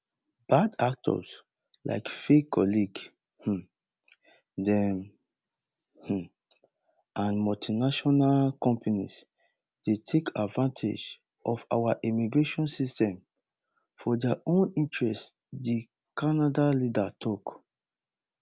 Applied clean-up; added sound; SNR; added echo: none; none; none; none.